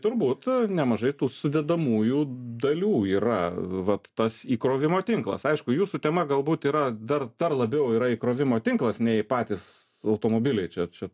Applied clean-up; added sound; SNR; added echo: none; none; none; none.